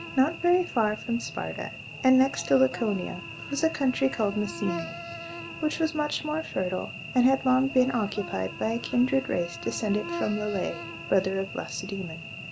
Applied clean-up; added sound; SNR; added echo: none; Cricket / Buzz; 11 dB; none.